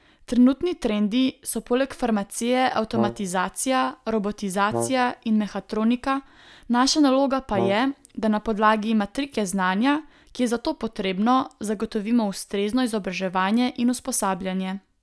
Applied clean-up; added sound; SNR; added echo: none; Brass instrument; 11 dB; none.